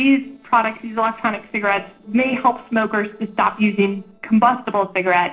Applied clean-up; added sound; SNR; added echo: neural separator model SepFormer DNS4.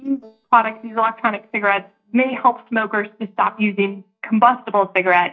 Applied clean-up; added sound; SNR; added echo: neural mask model DeepFilterNet 3.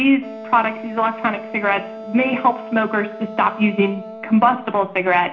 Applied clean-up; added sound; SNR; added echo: none; Wind instrument, woodwind instrument; 14 dB; reverberation time 0.4 s.